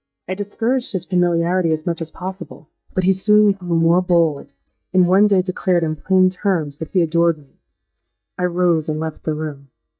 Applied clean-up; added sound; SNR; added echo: neural mask model DeepFilterNet 3.